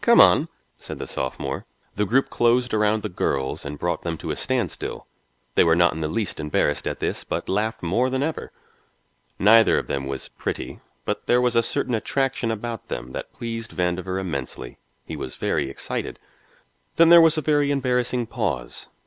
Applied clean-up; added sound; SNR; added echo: none; none; none; none.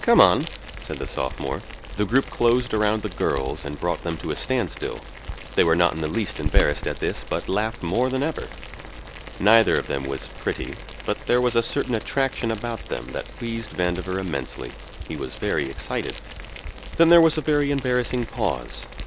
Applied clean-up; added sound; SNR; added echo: none; Boiling; 9 dB; none.